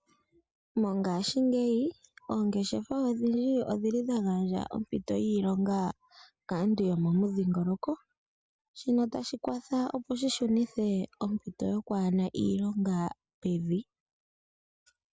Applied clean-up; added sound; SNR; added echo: none; none; none; none.